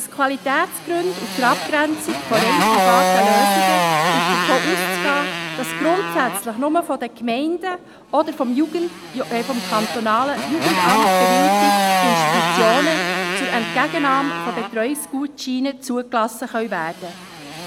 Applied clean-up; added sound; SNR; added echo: none; Motorcycle; -1 dB; none.